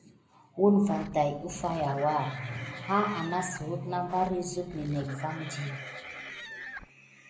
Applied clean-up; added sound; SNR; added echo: none; Livestock, farm animals, working animals; 13 dB; reverberation time 0.5 s.